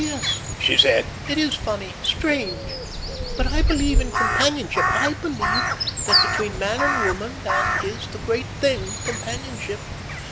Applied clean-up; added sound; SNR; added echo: none; Crow; -1 dB; none.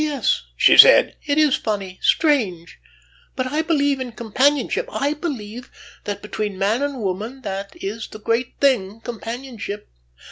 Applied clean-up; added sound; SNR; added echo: none; none; none; none.